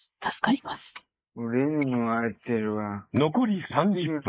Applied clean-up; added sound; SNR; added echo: neural mask model Resemble Enhance denoiser.